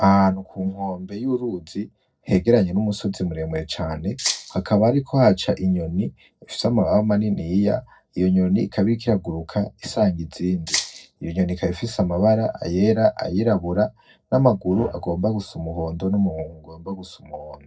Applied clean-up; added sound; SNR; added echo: neural separator model SepFormer DNS4.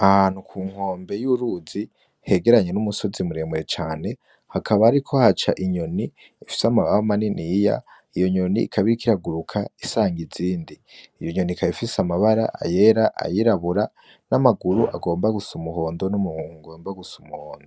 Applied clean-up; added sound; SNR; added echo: none; none; none; none.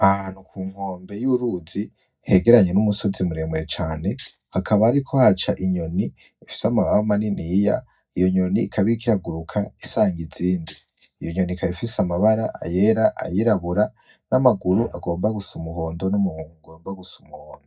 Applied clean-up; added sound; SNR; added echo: neural mask model DeepFilterNet 3.